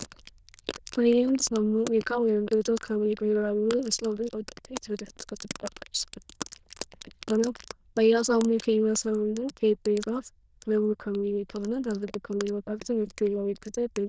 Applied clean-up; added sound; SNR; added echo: neural diffusion model UNIVERSE++.